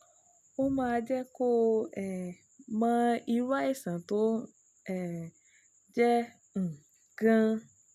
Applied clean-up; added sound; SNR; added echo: none; none; none; none.